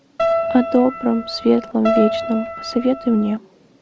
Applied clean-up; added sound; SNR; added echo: none; Keyboard (musical); 4 dB; none.